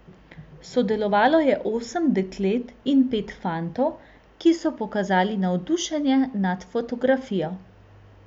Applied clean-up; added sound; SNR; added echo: none; none; none; none.